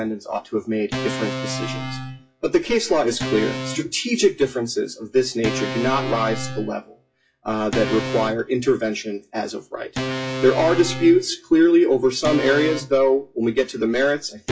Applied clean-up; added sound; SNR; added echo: classical method WPE with log-MMSE.